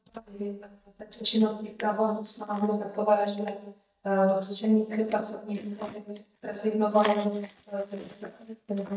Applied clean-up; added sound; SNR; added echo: neural mask model DeepFilterNet 3.